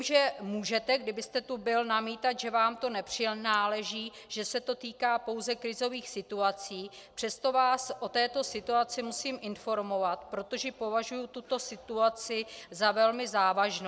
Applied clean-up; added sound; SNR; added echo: none; none; none; none.